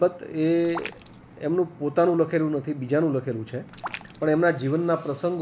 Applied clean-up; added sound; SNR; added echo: none; Raindrop; 16 dB; none.